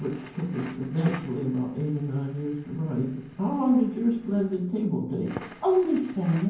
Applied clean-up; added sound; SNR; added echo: none; Crackle; 20 dB; reverberation time 0.9 s.